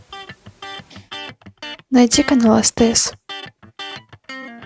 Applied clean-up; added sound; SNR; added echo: none; Electric guitar; 15 dB; none.